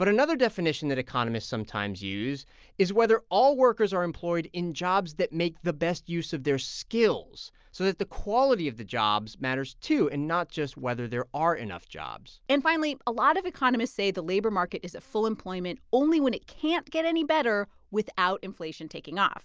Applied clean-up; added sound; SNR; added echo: none; none; none; none.